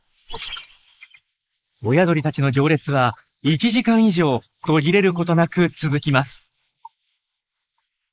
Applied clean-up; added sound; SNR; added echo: neural mask model Resemble Enhance denoiser.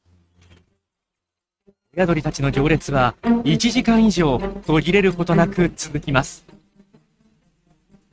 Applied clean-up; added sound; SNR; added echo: neural mask model RNNoise.